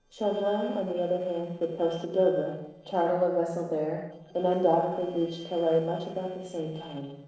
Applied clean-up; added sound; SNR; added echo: neural separator model SepFormer DNS4.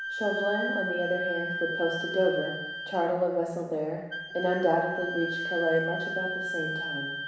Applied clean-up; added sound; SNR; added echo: none; Wind instrument, woodwind instrument; 5 dB; reverberation time 1.0 s.